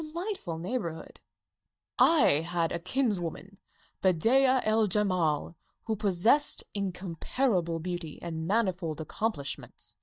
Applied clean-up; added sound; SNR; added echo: neural mask model DeepFilterNet 3.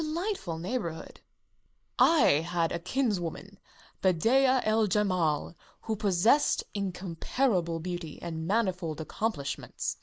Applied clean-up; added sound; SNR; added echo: neural mask model Resemble Enhance denoiser.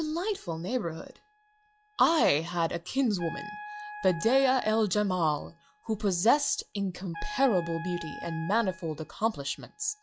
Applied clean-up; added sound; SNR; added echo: classical method log-MMSE.